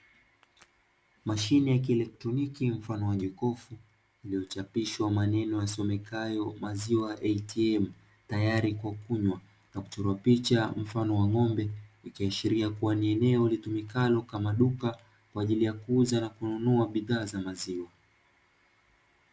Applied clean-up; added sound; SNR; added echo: none; none; none; none.